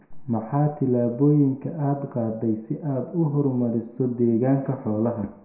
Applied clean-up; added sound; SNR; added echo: none; none; none; reverberation time 0.5 s.